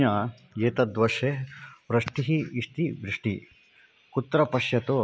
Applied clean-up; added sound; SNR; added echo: none; none; none; none.